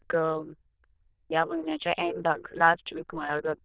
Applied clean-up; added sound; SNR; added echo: neural diffusion model UNIVERSE++.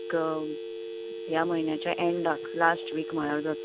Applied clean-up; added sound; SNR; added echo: none; Telephone; 8 dB; none.